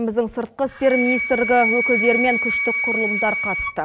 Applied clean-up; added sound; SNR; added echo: none; Wind instrument, woodwind instrument; 2 dB; none.